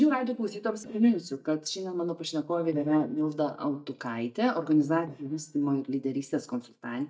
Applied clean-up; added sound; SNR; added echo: neural mask model DeepFilterNet 3.